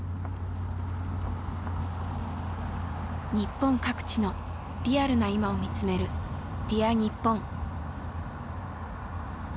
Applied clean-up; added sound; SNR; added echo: none; none; none; none.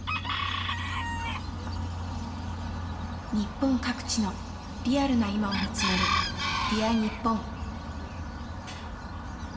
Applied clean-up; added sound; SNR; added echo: none; Chicken, rooster; 5 dB; reverberation time 2.2 s.